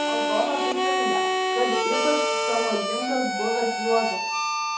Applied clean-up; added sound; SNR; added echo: none; Harmonica; -3 dB; reverberation time 2.6 s.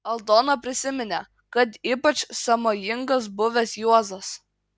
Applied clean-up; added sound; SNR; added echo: none; none; none; none.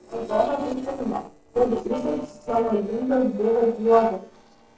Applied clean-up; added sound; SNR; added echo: neural separator model SepFormer DNS4.